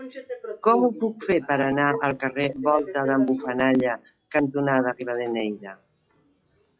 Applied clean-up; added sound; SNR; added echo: classical method log-MMSE.